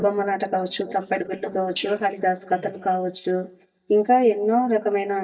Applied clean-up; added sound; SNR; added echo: neural mask model DeepFilterNet 3.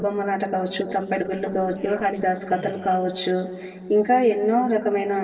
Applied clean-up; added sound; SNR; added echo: neural separator model SepFormer DNS4.